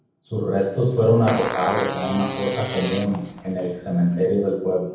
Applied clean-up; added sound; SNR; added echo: none; Fart; 8 dB; reverberation time 0.9 s.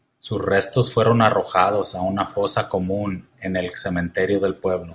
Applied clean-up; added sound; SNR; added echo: none; none; none; none.